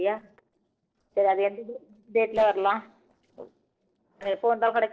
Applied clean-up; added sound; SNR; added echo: neural separator model SepFormer DNS4.